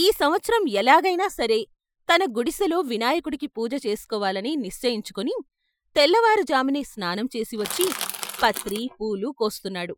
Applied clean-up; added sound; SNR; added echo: classical method Wiener filter.